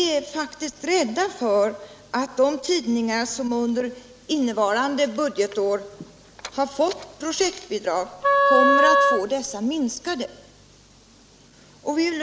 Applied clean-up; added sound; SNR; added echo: none; Wind instrument, woodwind instrument; -5 dB; none.